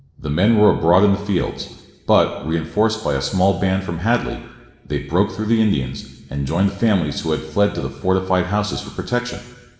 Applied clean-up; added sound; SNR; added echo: none; none; none; reverberation time 1.1 s.